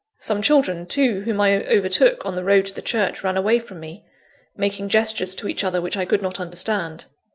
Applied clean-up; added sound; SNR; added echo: none; none; none; none.